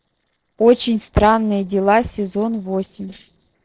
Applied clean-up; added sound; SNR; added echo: neural separator model SepFormer DNS4.